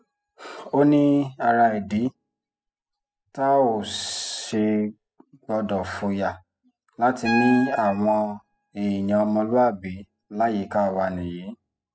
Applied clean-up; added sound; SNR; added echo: classical method spectral subtraction.